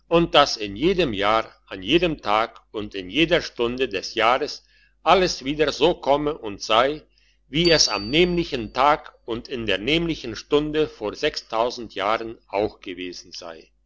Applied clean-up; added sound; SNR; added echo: none; Bicycle bell; 14 dB; none.